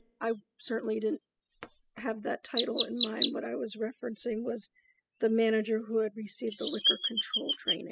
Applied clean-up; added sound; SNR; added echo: classical method spectral subtraction.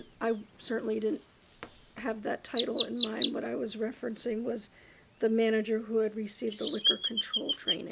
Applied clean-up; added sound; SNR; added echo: none; Chirp, tweet; -3 dB; none.